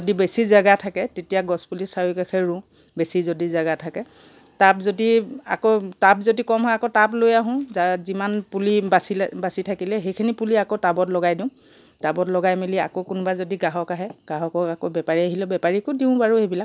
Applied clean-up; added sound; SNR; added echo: none; none; none; none.